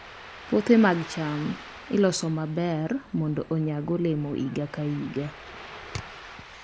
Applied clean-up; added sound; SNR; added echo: none; Ocean; 17 dB; none.